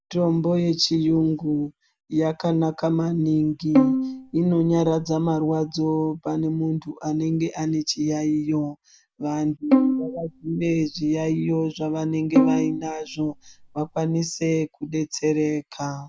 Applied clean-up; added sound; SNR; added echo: none; Bowed string instrument; 1 dB; none.